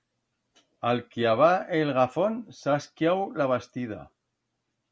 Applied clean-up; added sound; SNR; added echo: none; none; none; none.